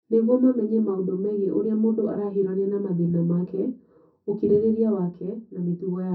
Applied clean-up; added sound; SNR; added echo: none; none; none; reverberation time 0.3 s.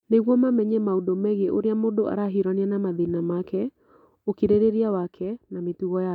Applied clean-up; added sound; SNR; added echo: none; none; none; none.